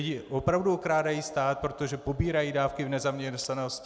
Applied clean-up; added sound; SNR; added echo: none; none; none; none.